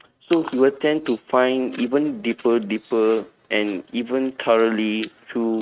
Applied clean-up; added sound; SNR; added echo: neural mask model RNNoise.